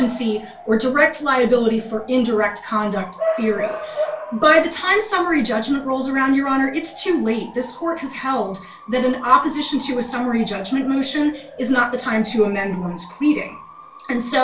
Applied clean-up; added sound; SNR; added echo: none; Bark / Motor vehicle (road) / Siren; 13 dB; reverberation time 0.3 s.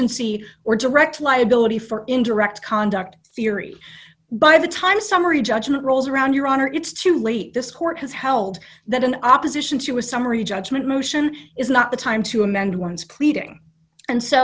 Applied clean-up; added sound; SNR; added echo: none; none; none; none.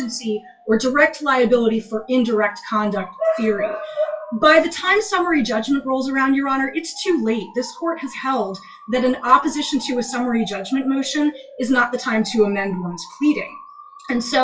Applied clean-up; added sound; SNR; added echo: classical method WPE with log-MMSE.